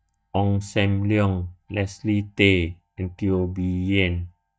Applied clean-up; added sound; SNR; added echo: neural mask model DeepFilterNet 3.